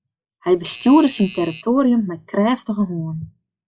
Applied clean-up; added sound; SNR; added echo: classical method log-MMSE.